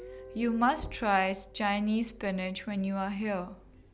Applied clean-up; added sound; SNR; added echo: none; Guitar + Knock / Wood; 19 dB; none.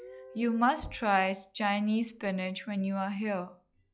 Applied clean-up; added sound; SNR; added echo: classical method log-MMSE.